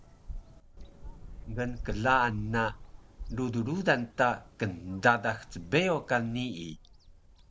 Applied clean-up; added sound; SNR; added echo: none; Bird vocalization, bird call, bird song; 13 dB; none.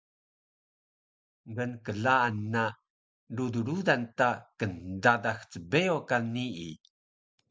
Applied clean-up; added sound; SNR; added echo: none; none; none; none.